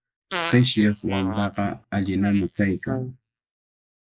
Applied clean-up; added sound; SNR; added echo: neural mask model Resemble Enhance denoiser.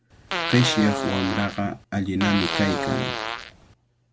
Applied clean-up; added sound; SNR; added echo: none; Fart; 3 dB; none.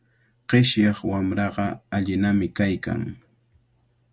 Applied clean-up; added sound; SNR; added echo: none; none; none; none.